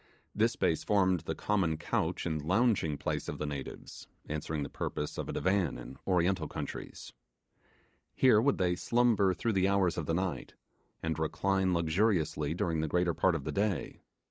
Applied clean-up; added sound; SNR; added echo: neural mask model Resemble Enhance denoiser.